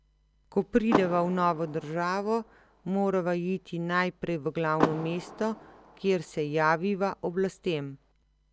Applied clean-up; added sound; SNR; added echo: none; Car; 8 dB; none.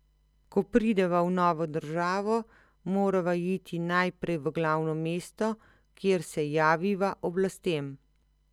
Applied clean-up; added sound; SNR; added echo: none; none; none; none.